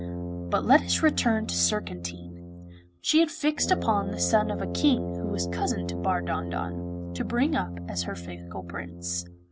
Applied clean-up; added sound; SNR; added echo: none; Brass instrument; 6 dB; none.